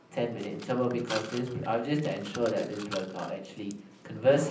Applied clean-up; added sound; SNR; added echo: none; Mechanisms; 15 dB; reverberation time 0.6 s.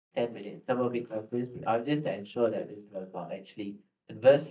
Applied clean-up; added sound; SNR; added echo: neural mask model DeepFilterNet 3.